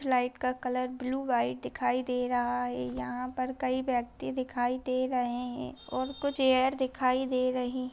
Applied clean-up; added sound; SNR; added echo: none; none; none; none.